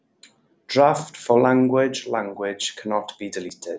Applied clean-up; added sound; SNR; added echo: none; none; none; none.